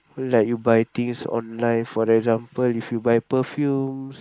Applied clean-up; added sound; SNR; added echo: neural mask model Resemble Enhance denoiser.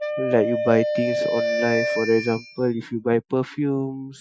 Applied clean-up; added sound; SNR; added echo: classical method Wiener filter.